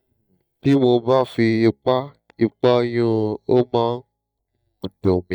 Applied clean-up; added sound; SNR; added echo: neural mask model DeepFilterNet 3.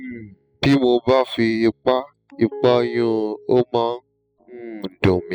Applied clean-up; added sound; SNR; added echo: classical method spectral subtraction.